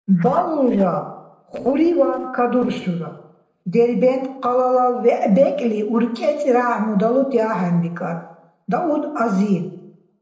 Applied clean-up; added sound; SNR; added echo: neural separator model SepFormer DNS4.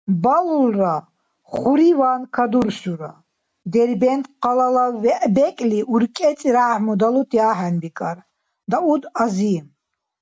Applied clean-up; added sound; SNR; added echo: none; none; none; none.